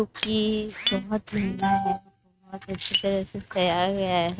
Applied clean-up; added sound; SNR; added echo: neural mask model RNNoise.